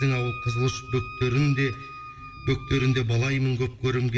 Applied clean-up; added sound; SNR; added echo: none; Wind instrument, woodwind instrument; 15 dB; reverberation time 1.3 s.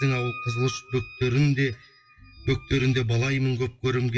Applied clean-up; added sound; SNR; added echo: classical method WPE with log-MMSE.